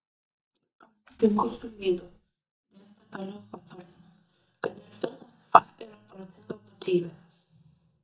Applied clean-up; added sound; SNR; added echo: neural mask model DeepFilterNet 3.